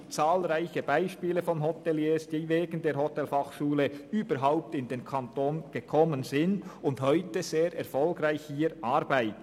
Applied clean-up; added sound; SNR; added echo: none; none; none; none.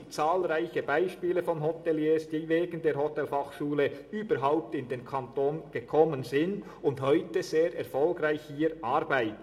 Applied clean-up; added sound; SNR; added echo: none; none; none; reverberation time 0.5 s.